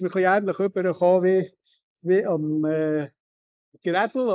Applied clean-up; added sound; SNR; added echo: neural mask model Resemble Enhance denoiser.